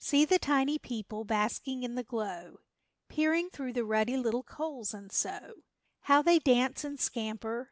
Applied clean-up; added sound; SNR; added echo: none; none; none; none.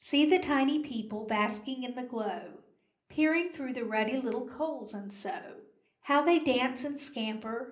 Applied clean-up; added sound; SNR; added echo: none; none; none; reverberation time 0.5 s.